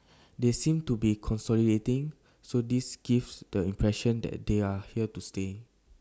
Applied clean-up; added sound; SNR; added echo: none; none; none; none.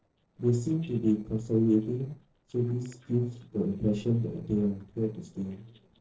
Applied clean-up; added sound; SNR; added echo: neural separator model SepFormer DNS4.